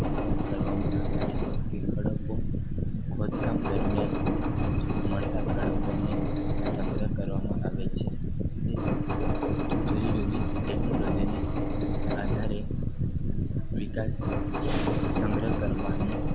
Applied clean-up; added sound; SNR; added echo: none; Engine; -1 dB; none.